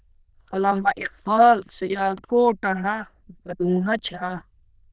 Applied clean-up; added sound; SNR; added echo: neural diffusion model UNIVERSE++.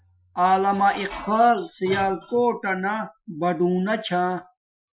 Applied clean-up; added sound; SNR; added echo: classical method Wiener filter.